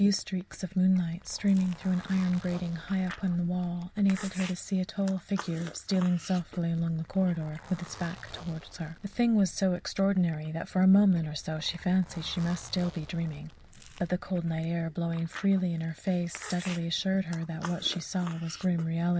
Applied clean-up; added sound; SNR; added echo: none; Zipper (clothing) + Chewing, mastication; 19 dB; none.